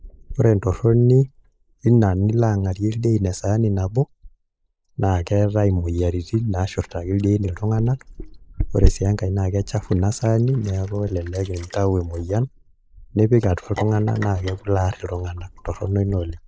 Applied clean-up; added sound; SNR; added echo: neural mask model Resemble Enhance denoiser.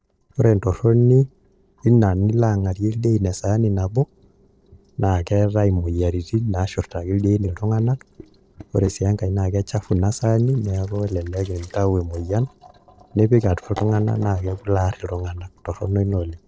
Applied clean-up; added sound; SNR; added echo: neural separator model SepFormer DNS4.